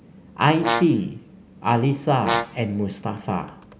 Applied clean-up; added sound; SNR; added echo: none; Brass instrument; 6 dB; none.